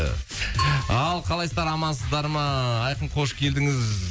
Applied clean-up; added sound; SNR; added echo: none; Bell / Percussion; 14 dB; none.